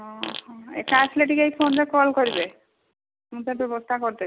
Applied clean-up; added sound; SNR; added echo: none; Fart; 11 dB; none.